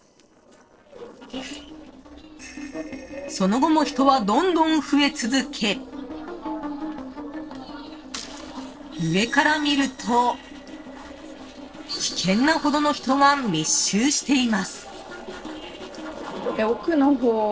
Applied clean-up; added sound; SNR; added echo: neural separator model SepFormer DNS4.